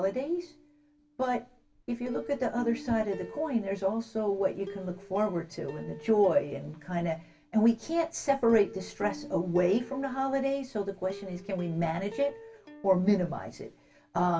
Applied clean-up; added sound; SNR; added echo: none; Plucked string instrument; 18 dB; reverberation time 0.2 s.